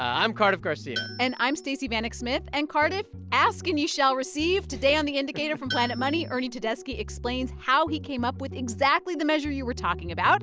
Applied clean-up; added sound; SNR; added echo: none; Tools; 11 dB; none.